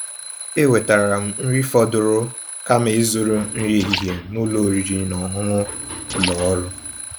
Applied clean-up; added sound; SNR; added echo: none; Alarm + Liquid; 10 dB; none.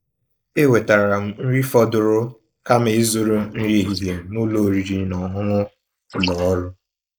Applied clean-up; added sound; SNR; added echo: neural mask model Resemble Enhance denoiser.